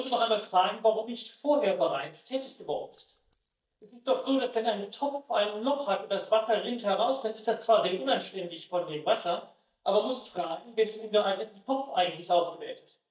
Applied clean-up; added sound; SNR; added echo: neural mask model DeepFilterNet 3.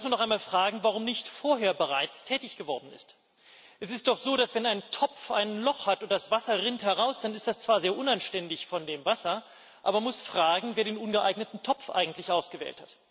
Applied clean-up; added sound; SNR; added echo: none; none; none; none.